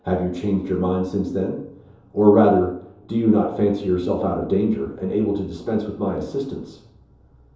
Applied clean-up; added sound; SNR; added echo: none; none; none; reverberation time 2.8 s.